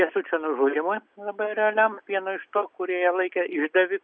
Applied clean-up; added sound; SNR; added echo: none; none; none; none.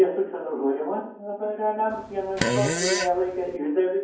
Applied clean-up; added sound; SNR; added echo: none; Fart; 2 dB; reverberation time 0.9 s.